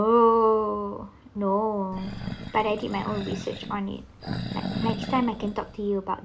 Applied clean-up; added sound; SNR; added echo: none; Animal; 8 dB; none.